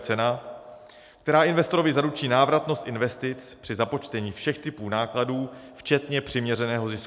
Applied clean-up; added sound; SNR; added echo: none; none; none; none.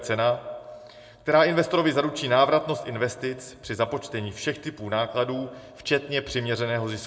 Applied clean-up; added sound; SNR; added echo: none; none; none; reverberation time 0.4 s.